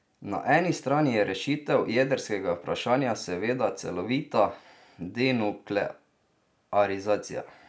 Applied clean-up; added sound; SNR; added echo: none; none; none; none.